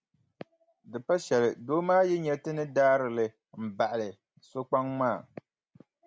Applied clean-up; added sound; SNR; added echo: none; none; none; none.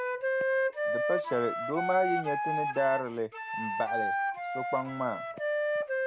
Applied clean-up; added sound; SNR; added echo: none; Wind instrument, woodwind instrument; -2 dB; none.